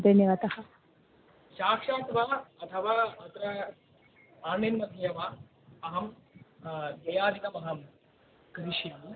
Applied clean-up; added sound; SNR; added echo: none; none; none; none.